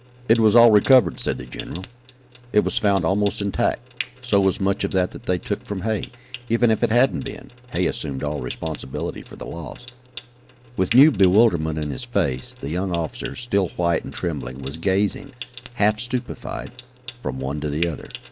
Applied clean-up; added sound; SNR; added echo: none; Trickle, dribble / Sink (filling or washing) / Water tap, faucet; 19 dB; none.